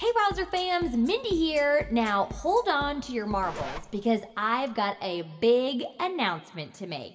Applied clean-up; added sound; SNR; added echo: none; none; none; reverberation time 1.3 s.